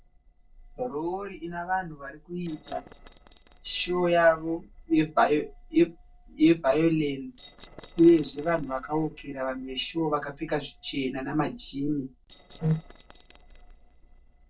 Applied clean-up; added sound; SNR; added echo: neural separator model SepFormer DNS4.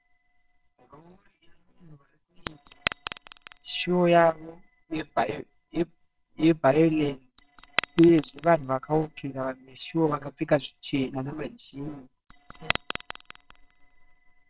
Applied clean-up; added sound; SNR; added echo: neural separator model SepFormer WHAMR!.